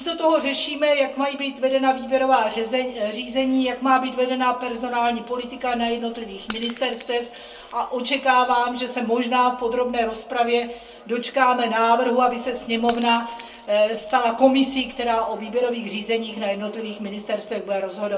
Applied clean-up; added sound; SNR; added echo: none; Shatter / Crushing; 19 dB; reverberation time 0.2 s.